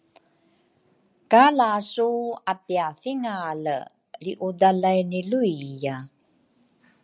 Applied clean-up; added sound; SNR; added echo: none; none; none; none.